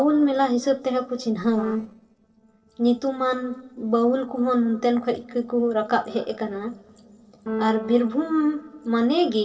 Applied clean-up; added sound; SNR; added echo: neural separator model SepFormer DNS4.